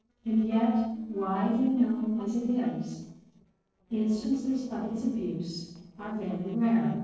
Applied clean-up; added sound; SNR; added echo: neural separator model SepFormer DNS4.